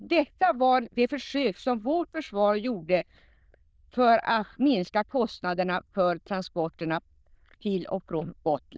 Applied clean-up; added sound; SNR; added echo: neural diffusion model UNIVERSE++.